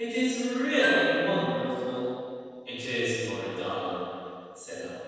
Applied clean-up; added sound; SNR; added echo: neural separator model SepFormer DNS4.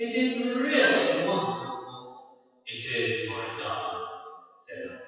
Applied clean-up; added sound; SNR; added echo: classical method WPE with log-MMSE.